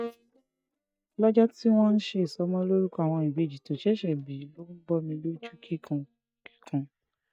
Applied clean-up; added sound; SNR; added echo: neural mask model DeepFilterNet 3.